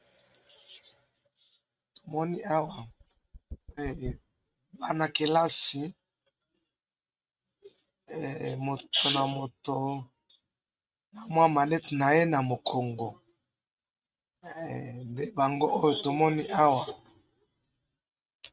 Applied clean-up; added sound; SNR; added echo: neural mask model RNNoise.